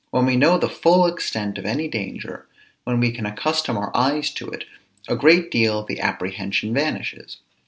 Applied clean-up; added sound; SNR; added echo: none; none; none; none.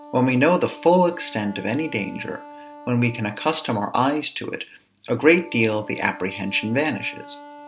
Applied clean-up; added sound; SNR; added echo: none; Wind instrument, woodwind instrument; 19 dB; none.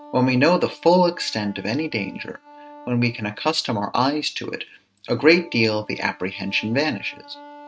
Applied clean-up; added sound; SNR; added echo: neural mask model RNNoise.